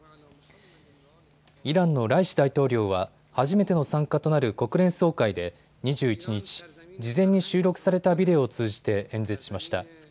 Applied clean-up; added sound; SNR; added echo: none; none; none; none.